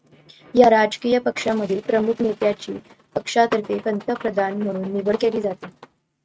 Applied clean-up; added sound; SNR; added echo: neural mask model RNNoise.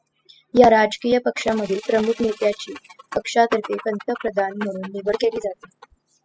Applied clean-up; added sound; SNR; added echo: classical method spectral subtraction.